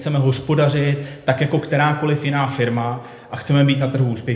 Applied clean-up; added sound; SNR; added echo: none; none; none; reverberation time 0.9 s.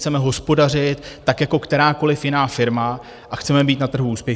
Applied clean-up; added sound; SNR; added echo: none; none; none; none.